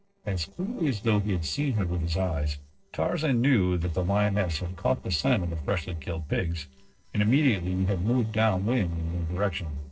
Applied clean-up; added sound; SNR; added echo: neural separator model SepFormer DNS4.